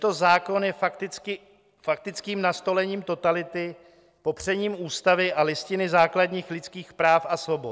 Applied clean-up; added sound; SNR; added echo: none; none; none; none.